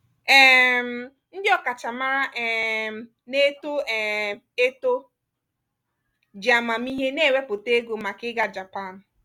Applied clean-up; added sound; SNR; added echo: none; none; none; none.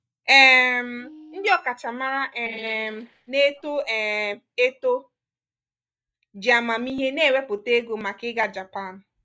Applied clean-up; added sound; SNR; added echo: neural mask model DeepFilterNet 3.